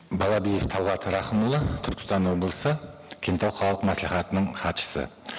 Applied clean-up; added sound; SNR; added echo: none; none; none; none.